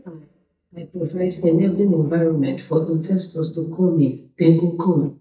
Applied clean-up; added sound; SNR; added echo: neural mask model DeepFilterNet 3.